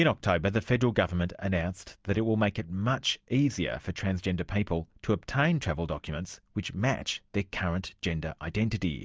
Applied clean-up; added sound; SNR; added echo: none; none; none; none.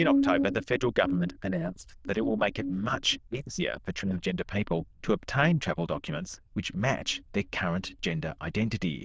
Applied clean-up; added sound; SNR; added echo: neural diffusion model UNIVERSE++.